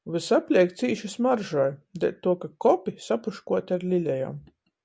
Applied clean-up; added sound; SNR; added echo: none; none; none; none.